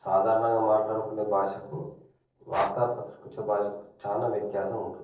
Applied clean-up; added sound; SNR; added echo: neural separator model SepFormer DNS4.